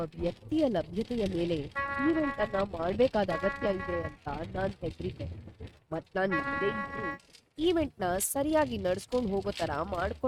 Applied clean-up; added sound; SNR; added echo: neural mask model RNNoise.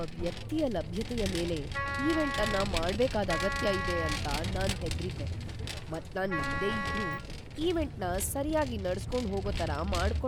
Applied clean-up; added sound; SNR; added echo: none; Wind instrument, woodwind instrument + Vehicle; 1 dB; none.